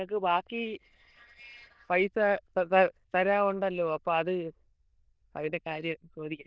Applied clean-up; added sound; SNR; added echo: neural diffusion model UNIVERSE++.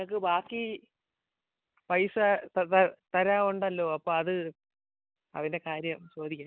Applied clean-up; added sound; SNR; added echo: none; none; none; none.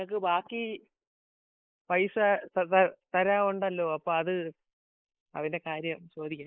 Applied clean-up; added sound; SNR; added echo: neural mask model Resemble Enhance denoiser.